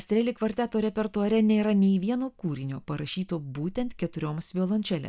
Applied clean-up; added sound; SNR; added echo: none; none; none; none.